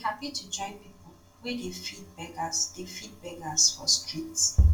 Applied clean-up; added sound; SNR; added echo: none; none; none; reverberation time 0.3 s.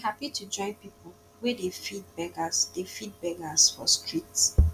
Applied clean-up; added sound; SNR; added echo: none; none; none; none.